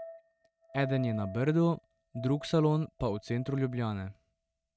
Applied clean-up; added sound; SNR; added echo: neural mask model RNNoise.